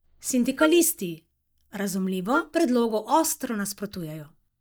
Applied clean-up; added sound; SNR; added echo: neural mask model DeepFilterNet 3.